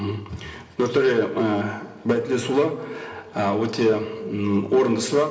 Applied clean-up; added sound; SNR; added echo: none; none; none; reverberation time 0.8 s.